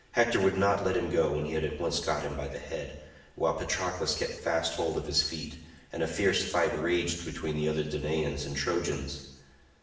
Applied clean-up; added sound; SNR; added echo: none; none; none; reverberation time 0.9 s.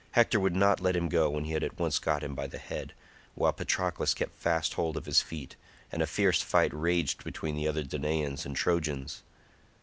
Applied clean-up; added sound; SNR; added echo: none; none; none; none.